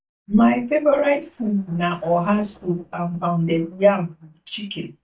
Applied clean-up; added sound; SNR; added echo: neural mask model DeepFilterNet 3.